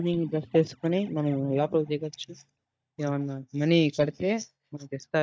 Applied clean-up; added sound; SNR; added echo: neural mask model DeepFilterNet 3.